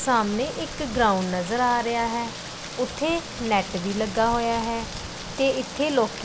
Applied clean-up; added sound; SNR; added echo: none; Rain; 13 dB; none.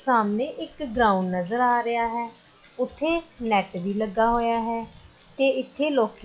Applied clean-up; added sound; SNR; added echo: classical method log-MMSE.